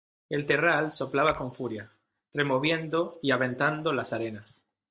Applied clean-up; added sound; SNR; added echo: neural mask model DeepFilterNet 3.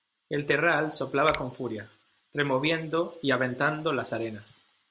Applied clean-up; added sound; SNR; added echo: none; Finger snapping; 15 dB; none.